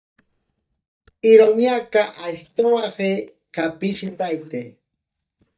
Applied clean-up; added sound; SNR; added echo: neural mask model DeepFilterNet 3.